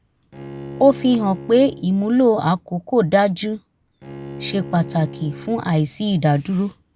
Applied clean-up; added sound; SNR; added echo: none; Bowed string instrument; 16 dB; none.